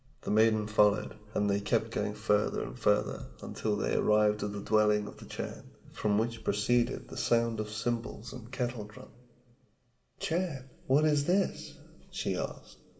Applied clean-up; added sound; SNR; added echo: none; none; none; reverberation time 2.1 s.